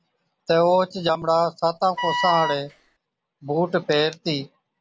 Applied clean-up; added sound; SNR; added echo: none; Wind instrument, woodwind instrument; 5 dB; none.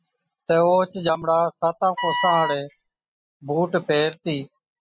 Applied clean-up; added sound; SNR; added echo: classical method spectral subtraction.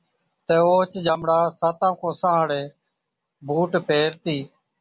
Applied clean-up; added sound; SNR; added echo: none; none; none; none.